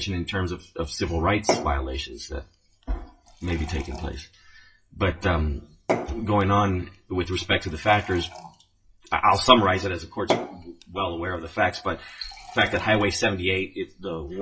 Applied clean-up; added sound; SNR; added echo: classical method WPE with log-MMSE.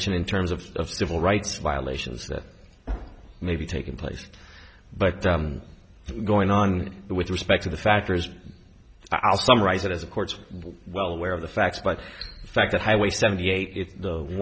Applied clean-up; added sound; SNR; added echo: none; none; none; none.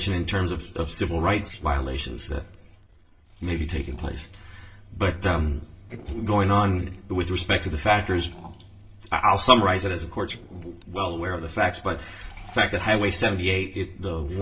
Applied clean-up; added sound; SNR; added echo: neural separator model SepFormer DNS4.